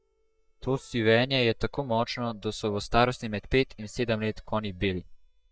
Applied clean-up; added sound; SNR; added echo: neural mask model DeepFilterNet 3.